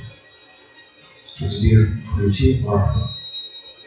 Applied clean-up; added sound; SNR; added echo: classical method WPE with log-MMSE.